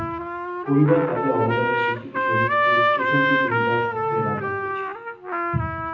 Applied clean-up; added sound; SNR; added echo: none; Trumpet; -3 dB; reverberation time 0.9 s.